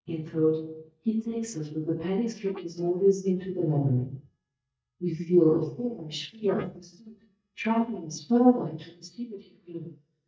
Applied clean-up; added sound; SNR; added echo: neural mask model DeepFilterNet 3.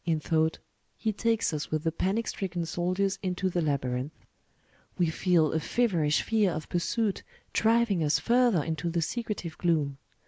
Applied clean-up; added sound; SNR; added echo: none; none; none; none.